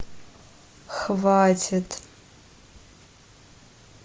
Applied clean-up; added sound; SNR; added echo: none; none; none; none.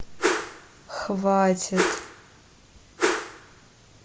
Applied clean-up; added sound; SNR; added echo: none; Whoosh, swoosh, swish; 0 dB; none.